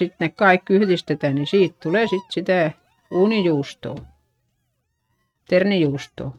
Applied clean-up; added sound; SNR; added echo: neural mask model RNNoise.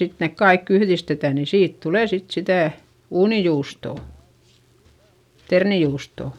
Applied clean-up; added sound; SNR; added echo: none; none; none; none.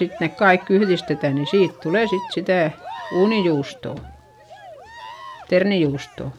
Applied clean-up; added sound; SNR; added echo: none; Cheering; 16 dB; none.